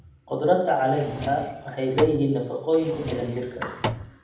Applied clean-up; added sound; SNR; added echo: none; Drawer open or close; 8 dB; reverberation time 0.8 s.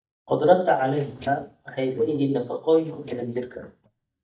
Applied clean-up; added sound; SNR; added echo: neural mask model DeepFilterNet 3.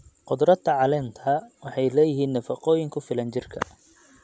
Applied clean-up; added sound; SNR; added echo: none; none; none; none.